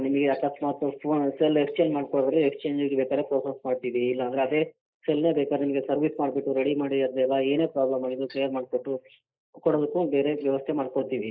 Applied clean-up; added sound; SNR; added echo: neural mask model Resemble Enhance denoiser.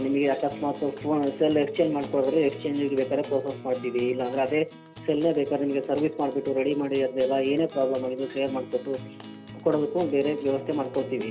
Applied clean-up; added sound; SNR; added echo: none; Acoustic guitar; 15 dB; none.